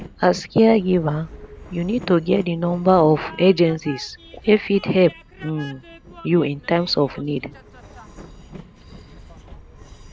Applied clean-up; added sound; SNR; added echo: none; Train; 20 dB; none.